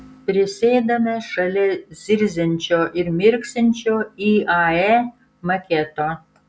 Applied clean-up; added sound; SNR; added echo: none; none; none; none.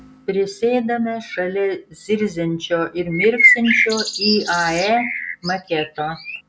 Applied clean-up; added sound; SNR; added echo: none; Bird; -1 dB; none.